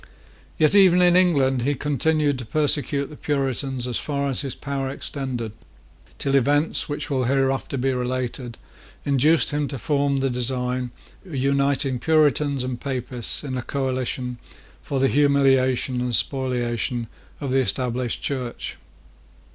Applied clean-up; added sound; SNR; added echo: none; none; none; none.